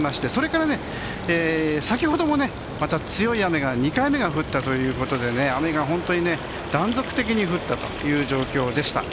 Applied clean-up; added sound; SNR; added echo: none; Water tap, faucet; 18 dB; none.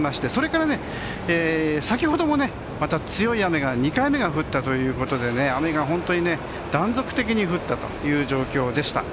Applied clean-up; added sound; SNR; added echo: none; none; none; none.